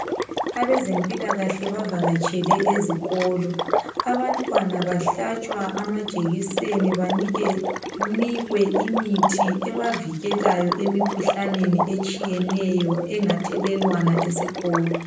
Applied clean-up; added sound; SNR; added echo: none; Water / Liquid; 2 dB; reverberation time 0.6 s.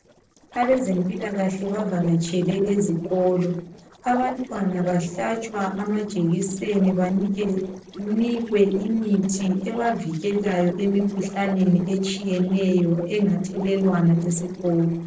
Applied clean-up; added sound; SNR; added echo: neural separator model SepFormer DNS4.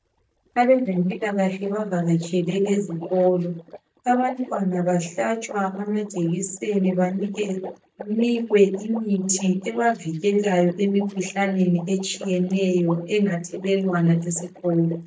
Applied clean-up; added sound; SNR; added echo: neural mask model DeepFilterNet 3.